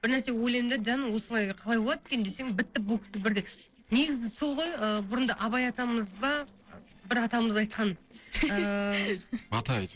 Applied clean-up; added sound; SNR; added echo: neural separator model SepFormer DNS4.